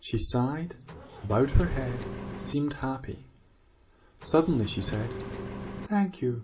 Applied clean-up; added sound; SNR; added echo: none; Engine; 9 dB; reverberation time 0.3 s.